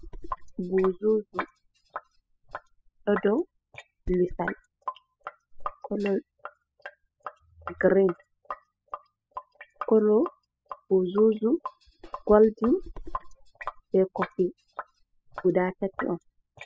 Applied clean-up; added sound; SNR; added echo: classical method spectral subtraction.